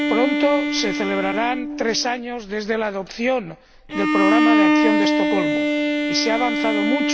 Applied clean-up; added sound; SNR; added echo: none; Bowed string instrument; -3 dB; none.